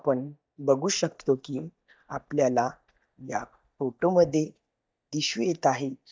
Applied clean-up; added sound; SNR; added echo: neural mask model DeepFilterNet 3.